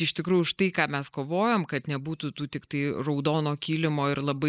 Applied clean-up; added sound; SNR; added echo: neural mask model Resemble Enhance denoiser.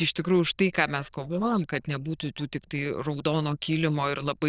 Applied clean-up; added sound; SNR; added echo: neural diffusion model UNIVERSE++.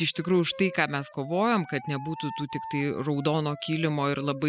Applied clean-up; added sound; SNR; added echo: classical method spectral subtraction.